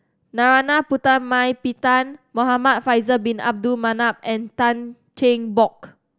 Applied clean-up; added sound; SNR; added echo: none; none; none; none.